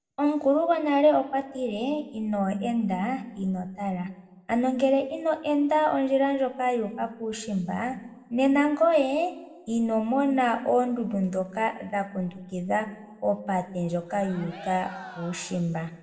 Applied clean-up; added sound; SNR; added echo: none; Cheering; 18 dB; reverberation time 1.0 s.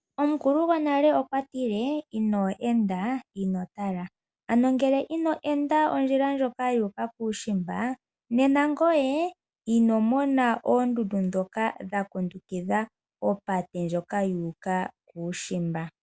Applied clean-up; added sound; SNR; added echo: none; none; none; none.